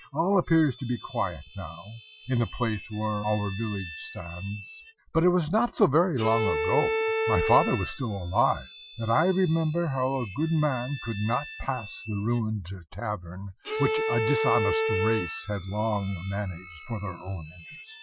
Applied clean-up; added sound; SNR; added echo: classical method Wiener filter.